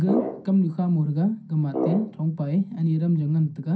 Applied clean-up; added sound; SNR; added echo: none; Brass instrument; 8 dB; reverberation time 0.3 s.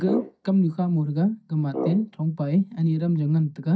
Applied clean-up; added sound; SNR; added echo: neural mask model DeepFilterNet 3.